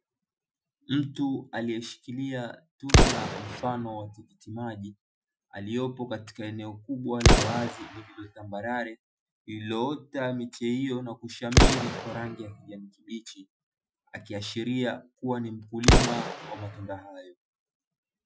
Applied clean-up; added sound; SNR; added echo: classical method Wiener filter.